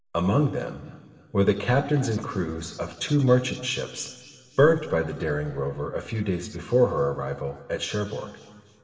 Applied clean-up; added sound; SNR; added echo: none; none; none; reverberation time 2.3 s.